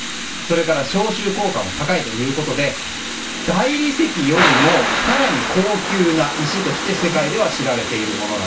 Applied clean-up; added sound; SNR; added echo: none; Thunder / Rain; 3 dB; reverberation time 0.2 s.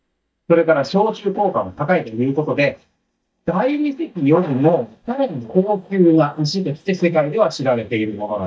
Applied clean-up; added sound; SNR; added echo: neural mask model DeepFilterNet 3.